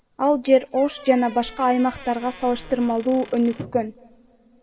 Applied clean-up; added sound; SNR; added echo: none; Squeak / Wood; 19 dB; reverberation time 0.2 s.